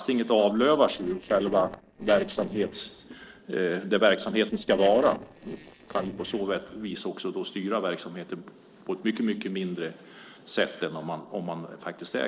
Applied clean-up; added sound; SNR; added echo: neural separator model SepFormer DNS4.